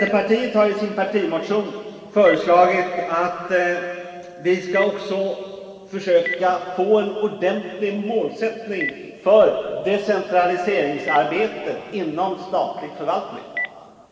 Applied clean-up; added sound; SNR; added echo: none; Telephone; 16 dB; reverberation time 2.4 s.